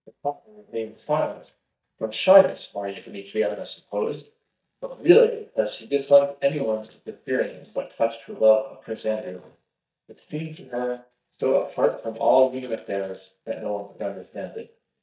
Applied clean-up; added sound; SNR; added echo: neural mask model DeepFilterNet 3.